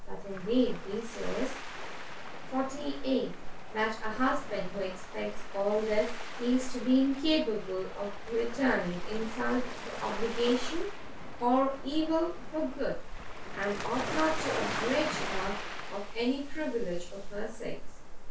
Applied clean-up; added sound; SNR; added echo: none; Waves, surf; 10 dB; reverberation time 0.3 s.